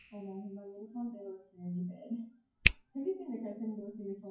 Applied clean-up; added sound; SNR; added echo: classical method WPE with log-MMSE.